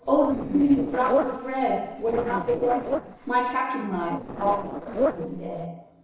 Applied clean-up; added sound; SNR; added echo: neural separator model SepFormer DNS4.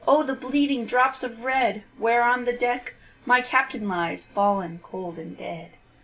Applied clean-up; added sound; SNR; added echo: none; none; none; none.